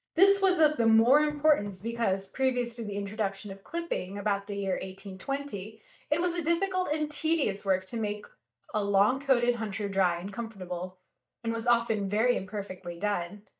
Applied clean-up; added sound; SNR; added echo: neural mask model DeepFilterNet 3.